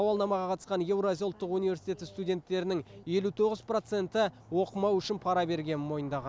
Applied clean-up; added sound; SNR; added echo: none; none; none; none.